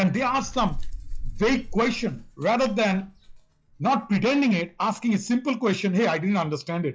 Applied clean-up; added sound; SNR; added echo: classical method log-MMSE.